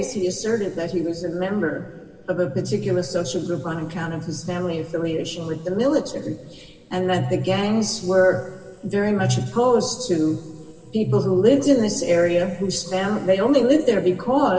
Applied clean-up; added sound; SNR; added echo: none; none; none; reverberation time 3.0 s.